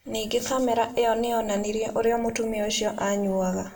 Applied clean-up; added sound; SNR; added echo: none; none; none; reverberation time 1.5 s.